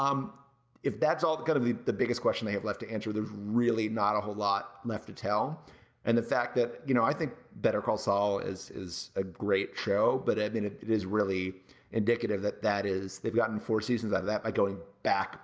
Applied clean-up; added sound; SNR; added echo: none; none; none; none.